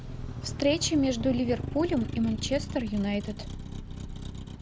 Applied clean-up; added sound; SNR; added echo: none; Motor vehicle (road); 8 dB; none.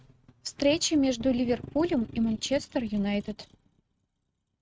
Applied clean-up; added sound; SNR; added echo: neural mask model RNNoise.